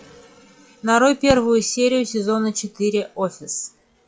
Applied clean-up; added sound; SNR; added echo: classical method log-MMSE.